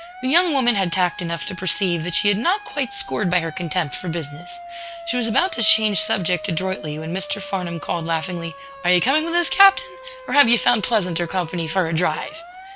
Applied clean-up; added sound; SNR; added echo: none; Siren; 15 dB; none.